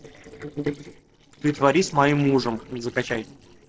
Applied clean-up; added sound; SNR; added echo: neural separator model SepFormer DNS4.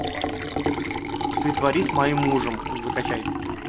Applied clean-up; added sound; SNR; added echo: none; Liquid; 0 dB; none.